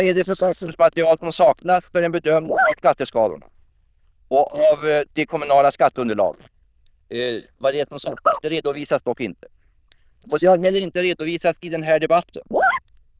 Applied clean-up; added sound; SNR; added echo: neural diffusion model UNIVERSE++.